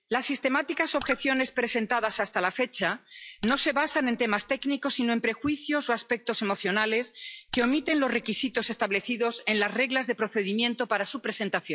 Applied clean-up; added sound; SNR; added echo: classical method log-MMSE.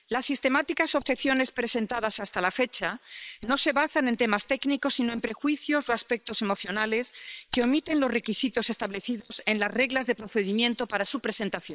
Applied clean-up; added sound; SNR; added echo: neural separator model SepFormer WHAM!.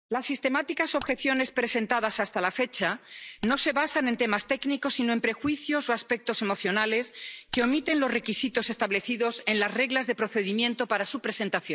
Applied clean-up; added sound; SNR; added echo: neural mask model DeepFilterNet 3.